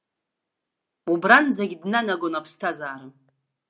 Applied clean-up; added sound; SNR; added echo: none; none; none; none.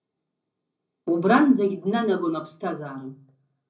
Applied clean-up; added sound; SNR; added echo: none; none; none; reverberation time 0.4 s.